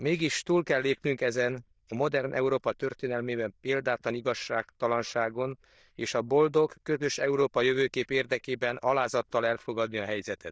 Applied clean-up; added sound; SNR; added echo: neural diffusion model UNIVERSE++.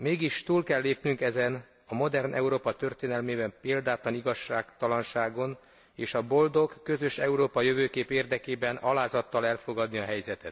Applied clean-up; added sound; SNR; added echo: none; none; none; none.